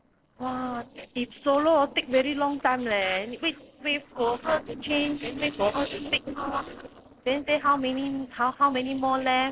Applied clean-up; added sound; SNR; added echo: neural separator model SepFormer DNS4.